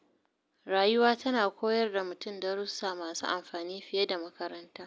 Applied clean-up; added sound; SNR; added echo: none; none; none; none.